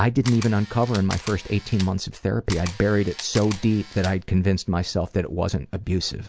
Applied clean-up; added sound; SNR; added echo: none; Camera; 15 dB; none.